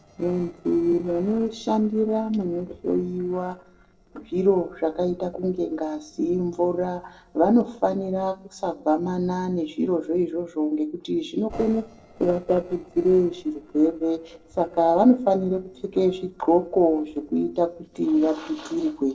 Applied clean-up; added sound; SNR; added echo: neural separator model SepFormer DNS4.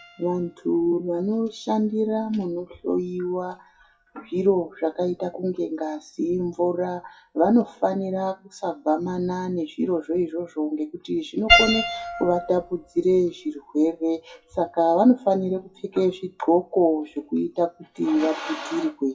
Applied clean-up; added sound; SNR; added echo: classical method WPE with log-MMSE.